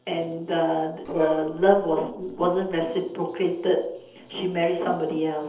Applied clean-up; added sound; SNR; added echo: neural separator model SepFormer DNS4.